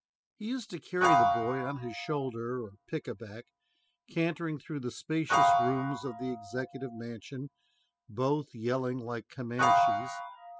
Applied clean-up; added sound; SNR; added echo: classical method spectral subtraction.